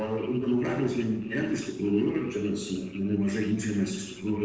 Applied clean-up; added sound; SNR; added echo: neural separator model SepFormer DNS4.